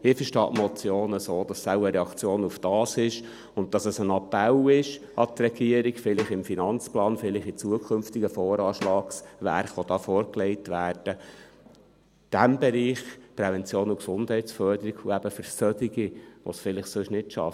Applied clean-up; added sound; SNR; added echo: none; Drum; 16 dB; none.